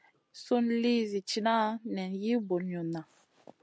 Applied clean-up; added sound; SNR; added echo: none; none; none; none.